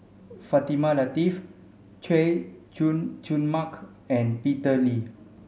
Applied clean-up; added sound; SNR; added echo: none; none; none; none.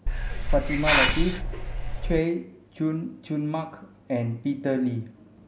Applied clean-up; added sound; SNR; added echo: none; Hiss; -4 dB; none.